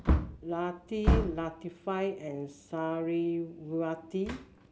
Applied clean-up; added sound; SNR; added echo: none; Wood; -1 dB; none.